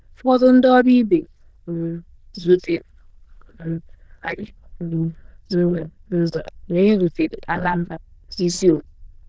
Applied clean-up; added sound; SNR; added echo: neural diffusion model UNIVERSE++.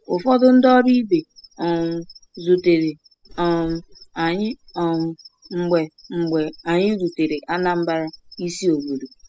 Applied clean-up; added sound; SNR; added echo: classical method spectral subtraction.